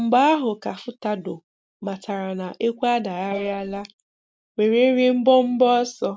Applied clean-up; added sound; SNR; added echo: neural mask model Resemble Enhance denoiser.